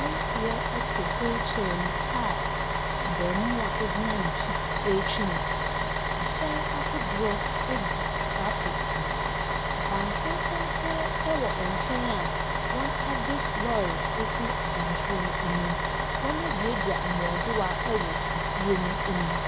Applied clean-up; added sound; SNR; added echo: none; Bus; -5 dB; none.